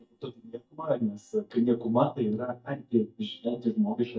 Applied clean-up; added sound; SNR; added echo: neural mask model DeepFilterNet 3.